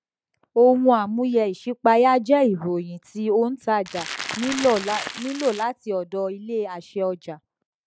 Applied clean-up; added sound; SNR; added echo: none; Crackle; 9 dB; none.